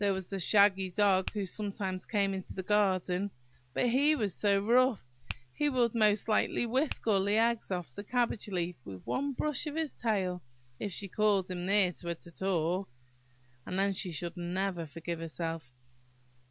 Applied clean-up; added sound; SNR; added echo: none; Finger snapping; 12 dB; none.